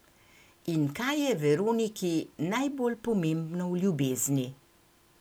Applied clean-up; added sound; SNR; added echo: none; none; none; none.